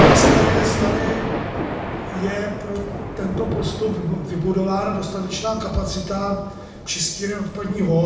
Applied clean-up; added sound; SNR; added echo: none; Thunder; -2 dB; reverberation time 0.8 s.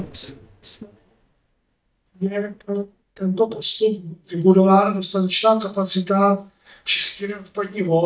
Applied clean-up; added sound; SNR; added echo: neural mask model DeepFilterNet 3.